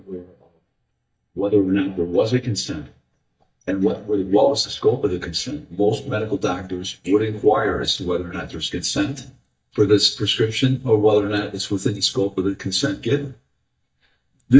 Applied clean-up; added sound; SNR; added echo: neural mask model DeepFilterNet 3.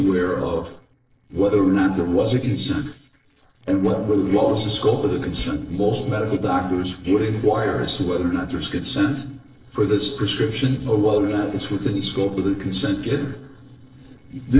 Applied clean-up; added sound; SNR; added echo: neural separator model SepFormer DNS4.